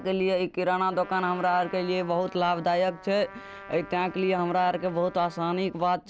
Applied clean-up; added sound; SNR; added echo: none; Trumpet; 19 dB; none.